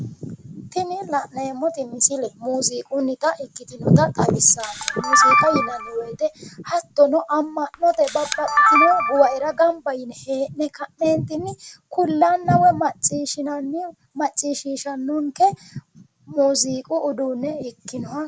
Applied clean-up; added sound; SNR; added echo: none; Camera; -1 dB; none.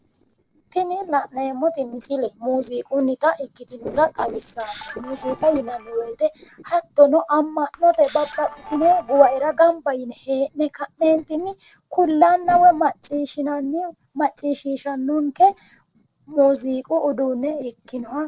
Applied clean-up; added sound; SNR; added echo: neural separator model SepFormer DNS4.